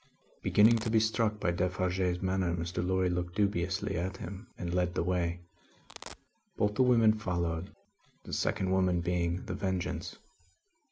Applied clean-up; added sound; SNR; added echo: none; Domestic sounds, home sounds; 16 dB; none.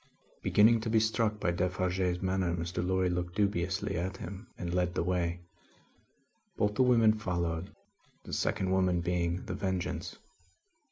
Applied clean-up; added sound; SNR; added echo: none; none; none; none.